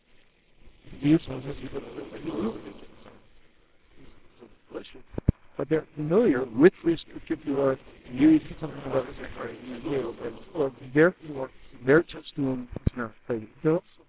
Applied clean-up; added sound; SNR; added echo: neural separator model SepFormer WHAMR!.